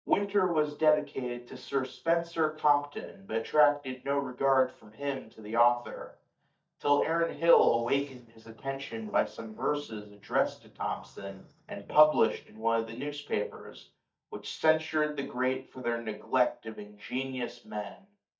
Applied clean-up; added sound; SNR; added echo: neural mask model DeepFilterNet 3.